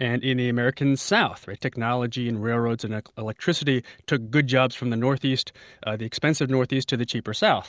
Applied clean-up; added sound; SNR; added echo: none; none; none; none.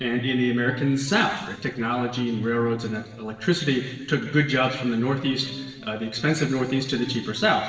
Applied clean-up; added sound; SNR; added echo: neural separator model SepFormer DNS4.